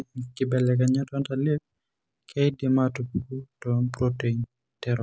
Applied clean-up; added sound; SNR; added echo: none; none; none; none.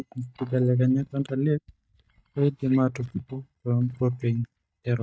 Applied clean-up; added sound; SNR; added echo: neural mask model DeepFilterNet 3.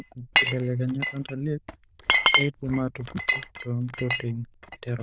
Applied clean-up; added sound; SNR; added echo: neural diffusion model UNIVERSE++.